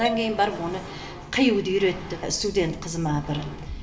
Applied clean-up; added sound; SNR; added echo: none; Marimba, xylophone; 13 dB; reverberation time 0.6 s.